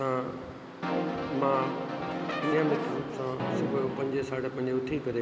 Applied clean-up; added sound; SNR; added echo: none; Brass instrument; 2 dB; none.